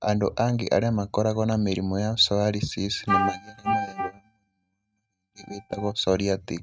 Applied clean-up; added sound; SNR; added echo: neural mask model RNNoise.